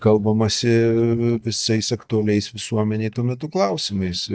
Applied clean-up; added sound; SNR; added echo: neural mask model DeepFilterNet 3.